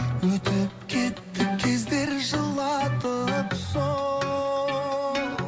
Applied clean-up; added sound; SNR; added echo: none; none; none; none.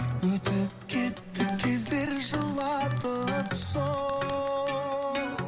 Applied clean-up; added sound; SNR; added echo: none; Bell; -1 dB; none.